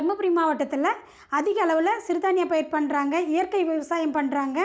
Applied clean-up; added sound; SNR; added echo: none; none; none; none.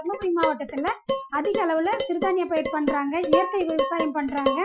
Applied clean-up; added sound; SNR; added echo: classical method Wiener filter.